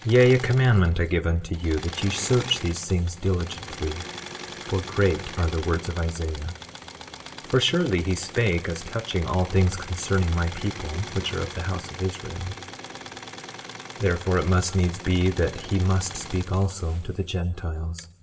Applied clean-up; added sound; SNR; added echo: none; Engine / Mechanisms; 14 dB; reverberation time 0.9 s.